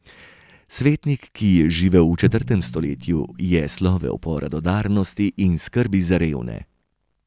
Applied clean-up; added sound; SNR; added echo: none; Drum; 16 dB; none.